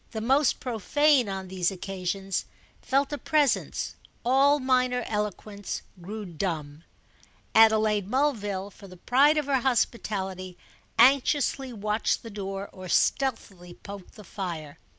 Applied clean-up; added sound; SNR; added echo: none; none; none; none.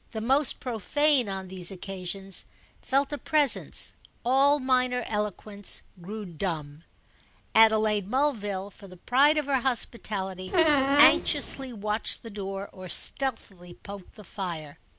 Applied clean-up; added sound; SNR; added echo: none; Squeak; -2 dB; none.